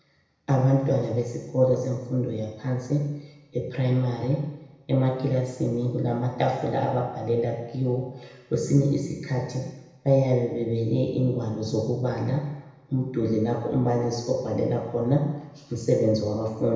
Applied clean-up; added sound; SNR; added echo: none; none; none; reverberation time 1.0 s.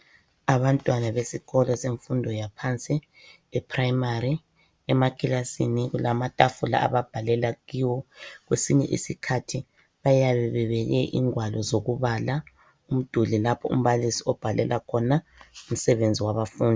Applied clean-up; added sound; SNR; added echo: none; none; none; none.